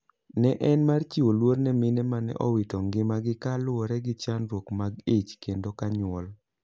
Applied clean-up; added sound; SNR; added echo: none; none; none; none.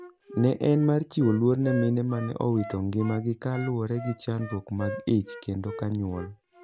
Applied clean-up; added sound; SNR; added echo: none; Wind instrument, woodwind instrument; 14 dB; none.